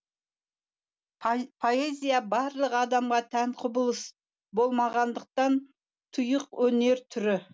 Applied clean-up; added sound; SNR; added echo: none; none; none; none.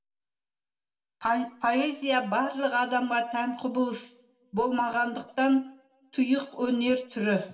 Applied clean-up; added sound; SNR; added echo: none; none; none; reverberation time 0.6 s.